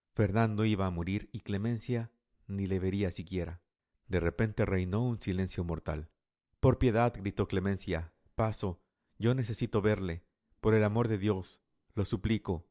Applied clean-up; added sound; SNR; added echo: none; none; none; none.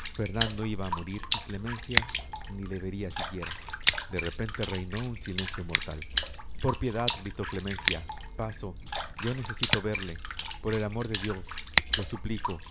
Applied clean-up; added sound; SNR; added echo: none; Scissors + Water / Splash, splatter; -1 dB; none.